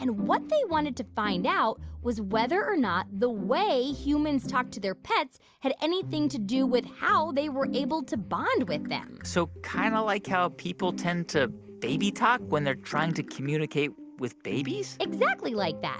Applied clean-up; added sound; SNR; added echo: none; none; none; none.